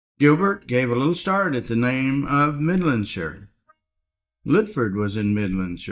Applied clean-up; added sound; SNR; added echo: neural mask model DeepFilterNet 3.